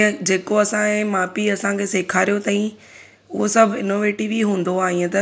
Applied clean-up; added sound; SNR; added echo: none; none; none; none.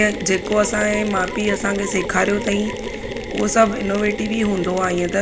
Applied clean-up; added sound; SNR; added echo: none; Mechanisms; 8 dB; none.